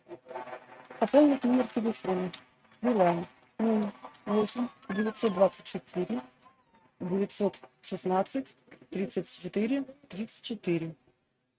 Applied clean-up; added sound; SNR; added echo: neural mask model RNNoise.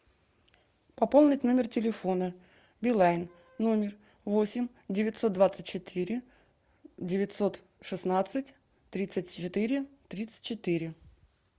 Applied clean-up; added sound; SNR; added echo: none; none; none; none.